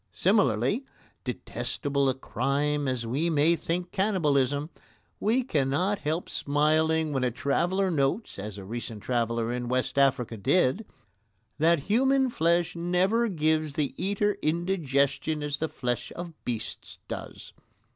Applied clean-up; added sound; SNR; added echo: none; none; none; none.